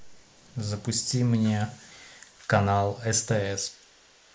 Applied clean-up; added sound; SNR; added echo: neural mask model Resemble Enhance denoiser.